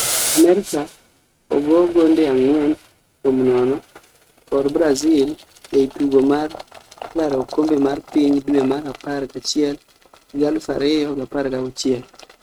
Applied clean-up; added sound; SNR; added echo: neural mask model RNNoise.